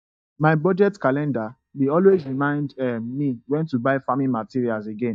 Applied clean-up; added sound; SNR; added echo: neural mask model DeepFilterNet 3.